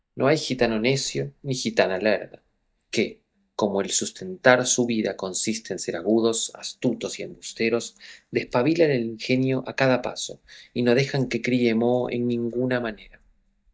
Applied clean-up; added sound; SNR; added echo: neural mask model DeepFilterNet 3.